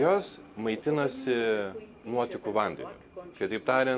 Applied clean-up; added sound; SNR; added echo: none; Subway, metro, underground; 13 dB; none.